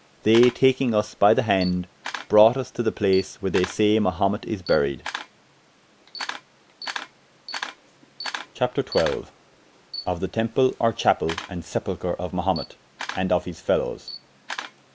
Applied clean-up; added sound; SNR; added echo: none; Camera; 14 dB; none.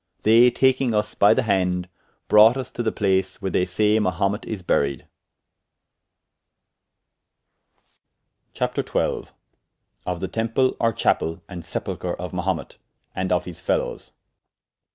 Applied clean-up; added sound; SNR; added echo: none; none; none; none.